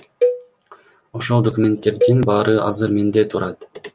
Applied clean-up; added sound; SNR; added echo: none; Cowbell; 6 dB; none.